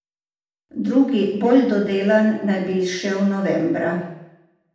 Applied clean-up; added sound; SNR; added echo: none; none; none; reverberation time 0.8 s.